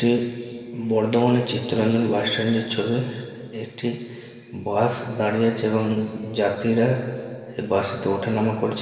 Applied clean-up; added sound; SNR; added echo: none; none; none; reverberation time 2.5 s.